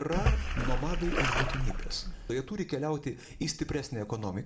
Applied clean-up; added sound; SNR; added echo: none; Splash, splatter; -4 dB; reverberation time 1.0 s.